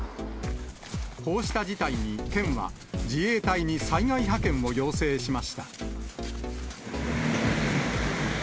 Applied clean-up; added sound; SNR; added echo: none; none; none; none.